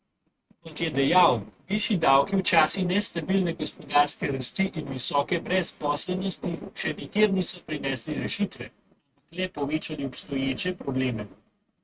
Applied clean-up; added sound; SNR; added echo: neural mask model RNNoise.